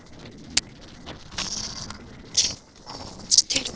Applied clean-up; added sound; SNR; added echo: neural separator model SepFormer DNS4.